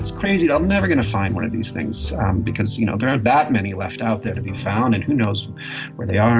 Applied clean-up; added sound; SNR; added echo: none; none; none; none.